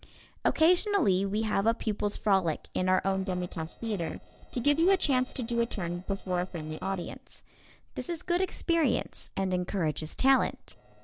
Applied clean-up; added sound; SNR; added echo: neural separator model SepFormer DNS4.